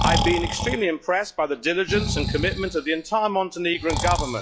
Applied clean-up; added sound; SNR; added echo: classical method log-MMSE.